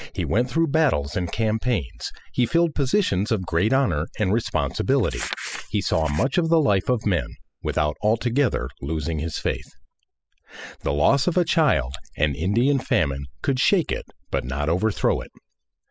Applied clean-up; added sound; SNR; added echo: classical method spectral subtraction.